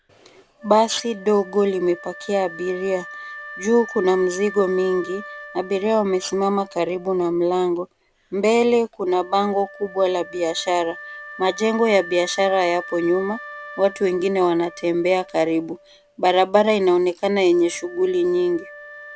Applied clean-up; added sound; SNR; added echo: none; Wind instrument, woodwind instrument; 18 dB; none.